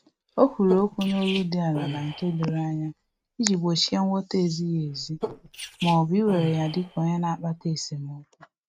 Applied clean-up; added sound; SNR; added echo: neural mask model RNNoise.